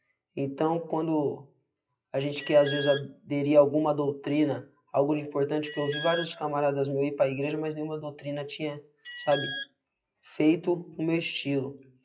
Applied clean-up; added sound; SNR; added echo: classical method WPE with log-MMSE.